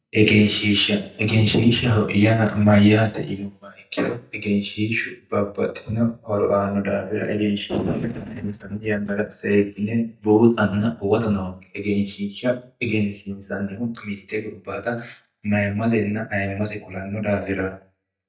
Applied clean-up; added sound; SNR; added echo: neural mask model DeepFilterNet 3.